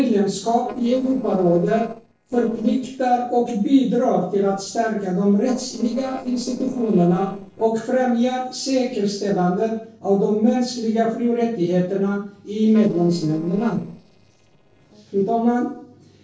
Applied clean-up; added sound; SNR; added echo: neural separator model SepFormer DNS4.